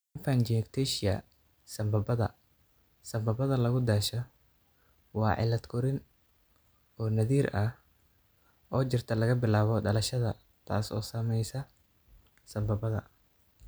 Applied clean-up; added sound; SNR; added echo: none; none; none; none.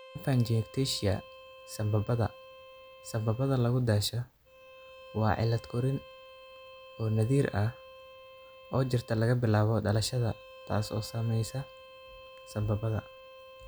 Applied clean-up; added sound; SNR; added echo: none; Bowed string instrument; 20 dB; none.